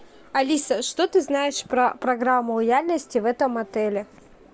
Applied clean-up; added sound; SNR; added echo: none; none; none; none.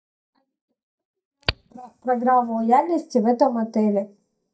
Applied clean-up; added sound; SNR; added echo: neural mask model DeepFilterNet 3.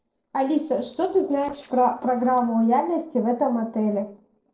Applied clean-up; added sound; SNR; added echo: neural separator model SepFormer DNS4.